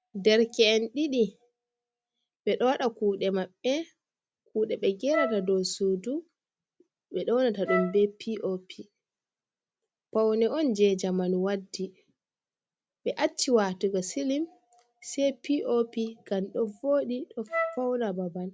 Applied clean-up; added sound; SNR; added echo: none; Wind instrument, woodwind instrument; 6 dB; none.